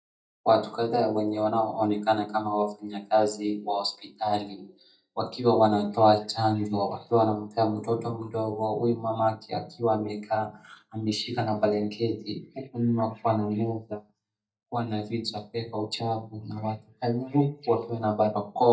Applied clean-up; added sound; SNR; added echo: neural mask model DeepFilterNet 3.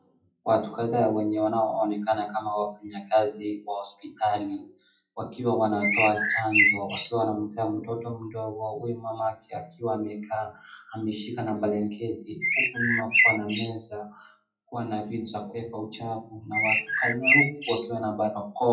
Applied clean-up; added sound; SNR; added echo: classical method WPE with log-MMSE.